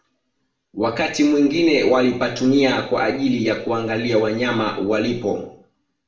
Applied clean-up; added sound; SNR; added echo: none; none; none; reverberation time 0.5 s.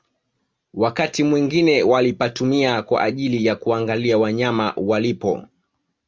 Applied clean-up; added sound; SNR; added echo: none; none; none; none.